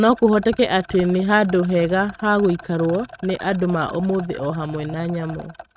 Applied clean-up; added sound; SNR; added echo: neural mask model RNNoise.